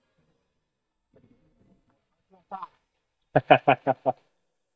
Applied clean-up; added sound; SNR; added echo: neural mask model DeepFilterNet 3.